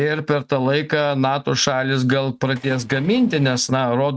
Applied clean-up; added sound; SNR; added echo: neural mask model RNNoise.